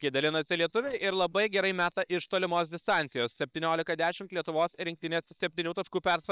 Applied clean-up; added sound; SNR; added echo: neural separator model SepFormer WHAM!.